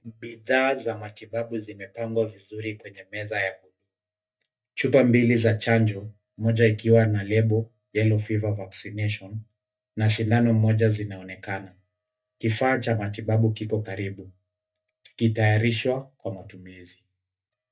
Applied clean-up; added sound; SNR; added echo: neural mask model DeepFilterNet 3.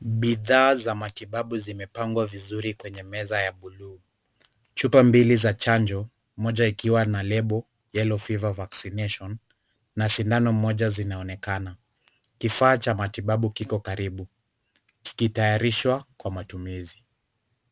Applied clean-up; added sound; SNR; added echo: none; none; none; none.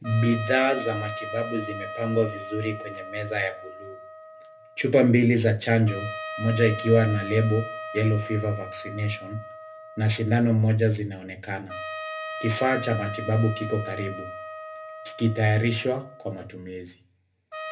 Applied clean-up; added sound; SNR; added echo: none; Trumpet; 12 dB; reverberation time 0.3 s.